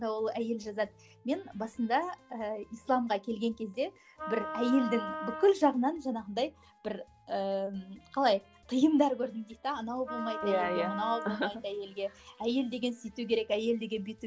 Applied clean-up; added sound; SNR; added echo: none; Wind instrument, woodwind instrument; 8 dB; none.